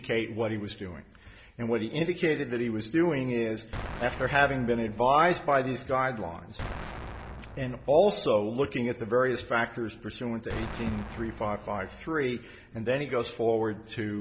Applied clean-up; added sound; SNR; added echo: none; Explosion; 13 dB; none.